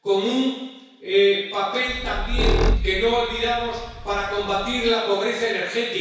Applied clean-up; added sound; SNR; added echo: none; Squeak; 1 dB; reverberation time 1.1 s.